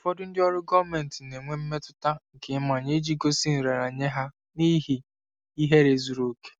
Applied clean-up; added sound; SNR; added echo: none; none; none; none.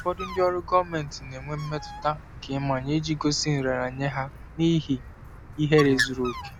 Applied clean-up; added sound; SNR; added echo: none; Bird; 11 dB; none.